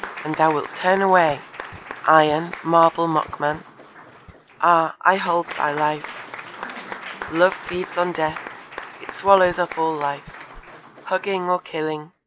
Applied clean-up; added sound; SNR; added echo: none; Applause / Crowd; 15 dB; none.